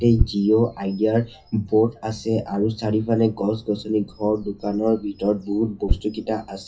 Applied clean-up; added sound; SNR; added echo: classical method WPE with log-MMSE.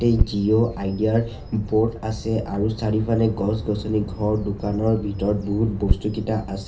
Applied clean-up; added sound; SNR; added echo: none; Bird vocalization, bird call, bird song; 7 dB; reverberation time 0.3 s.